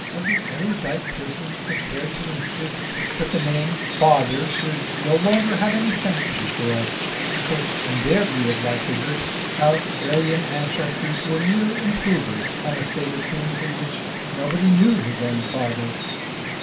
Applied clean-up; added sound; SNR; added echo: none; Wind; 2 dB; reverberation time 0.3 s.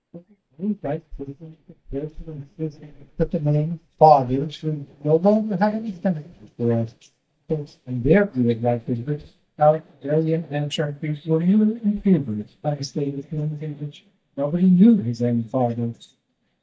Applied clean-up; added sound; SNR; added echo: neural mask model DeepFilterNet 3.